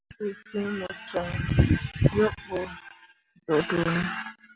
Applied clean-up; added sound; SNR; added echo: none; none; none; none.